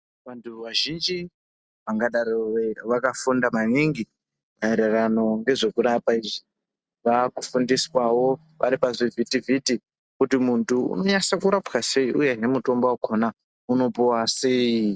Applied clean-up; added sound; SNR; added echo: none; none; none; none.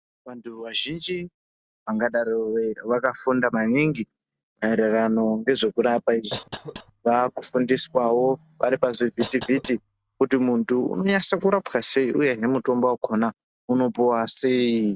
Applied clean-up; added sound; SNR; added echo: none; Cough; 16 dB; none.